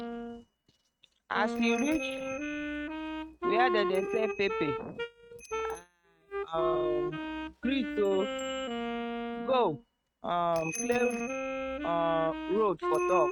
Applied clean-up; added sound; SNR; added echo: neural mask model RNNoise.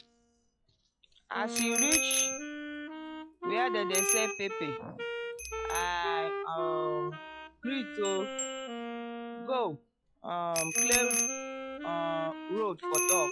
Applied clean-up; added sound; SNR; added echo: classical method log-MMSE.